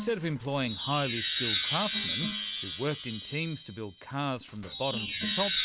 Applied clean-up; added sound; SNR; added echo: none; Wind chime; 1 dB; none.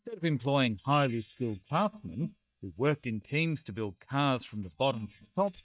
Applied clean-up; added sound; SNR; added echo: neural mask model DeepFilterNet 3.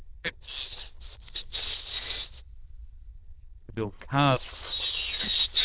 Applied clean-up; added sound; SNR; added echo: neural diffusion model UNIVERSE++.